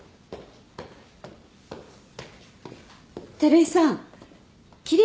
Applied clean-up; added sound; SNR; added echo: none; none; none; none.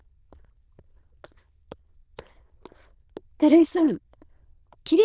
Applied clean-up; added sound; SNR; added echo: neural diffusion model UNIVERSE++.